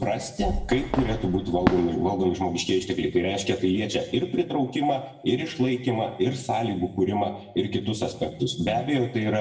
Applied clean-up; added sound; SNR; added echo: none; Fireworks; 6 dB; reverberation time 0.7 s.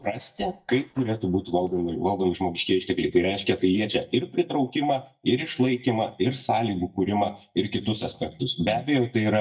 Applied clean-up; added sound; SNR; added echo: neural mask model DeepFilterNet 3.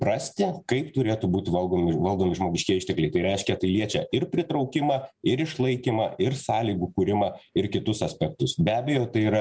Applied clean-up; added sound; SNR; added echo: none; none; none; none.